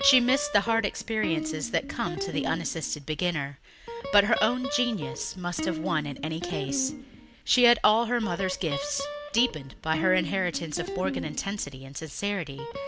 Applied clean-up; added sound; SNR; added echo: none; Guitar; 8 dB; none.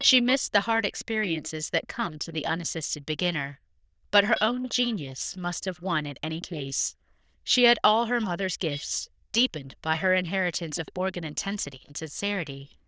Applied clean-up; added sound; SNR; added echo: neural diffusion model UNIVERSE++.